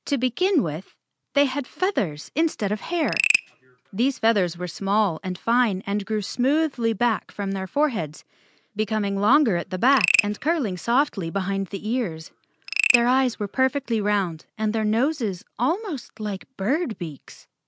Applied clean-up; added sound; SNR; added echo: none; Frog; 5 dB; none.